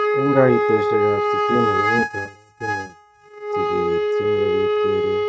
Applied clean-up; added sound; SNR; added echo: neural mask model RNNoise.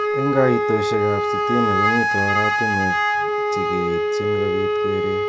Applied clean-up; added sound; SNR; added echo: none; Wind instrument, woodwind instrument; -4 dB; none.